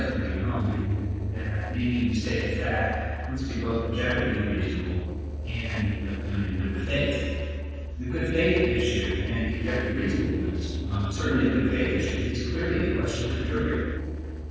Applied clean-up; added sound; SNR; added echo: neural separator model SepFormer DNS4.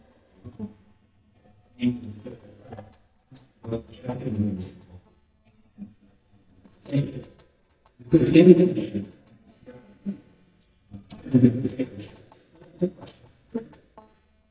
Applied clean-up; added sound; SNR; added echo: neural mask model DeepFilterNet 3.